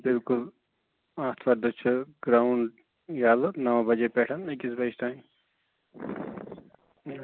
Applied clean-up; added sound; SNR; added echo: none; none; none; none.